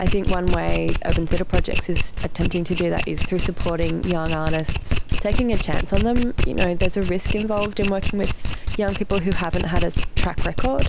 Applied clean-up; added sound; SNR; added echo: none; Domestic sounds, home sounds; -4 dB; none.